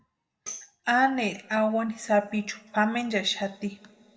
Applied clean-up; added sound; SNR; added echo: none; Tambourine; 18 dB; reverberation time 1.8 s.